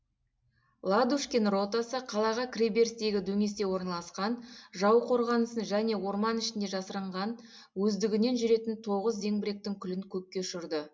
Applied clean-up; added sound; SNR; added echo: none; none; none; none.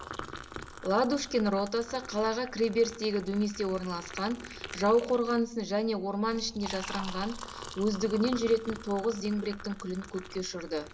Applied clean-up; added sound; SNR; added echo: none; Liquid; 13 dB; none.